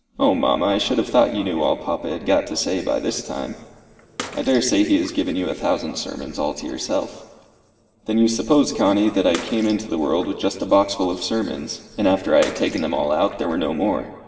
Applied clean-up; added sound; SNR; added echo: none; Bathtub (filling or washing) / Water / Splash, splatter; 17 dB; reverberation time 2.4 s.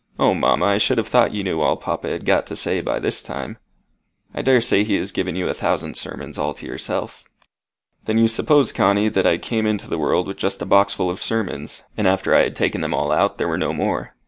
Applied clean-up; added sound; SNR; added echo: none; none; none; none.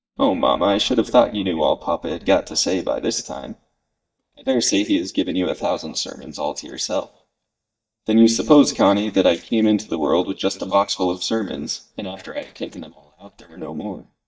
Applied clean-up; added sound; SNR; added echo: neural mask model DeepFilterNet 3.